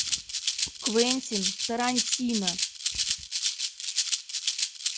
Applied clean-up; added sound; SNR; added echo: none; Rattle (instrument); -3 dB; none.